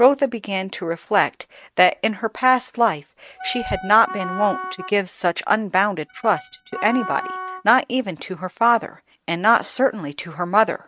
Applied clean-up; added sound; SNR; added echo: neural mask model RNNoise.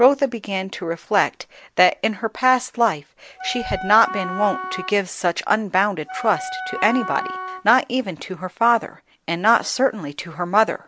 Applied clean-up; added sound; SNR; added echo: none; Wind instrument, woodwind instrument; 9 dB; none.